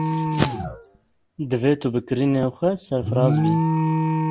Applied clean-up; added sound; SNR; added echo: none; Alarm; 0 dB; none.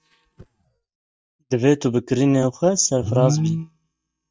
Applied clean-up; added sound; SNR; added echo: neural mask model DeepFilterNet 3.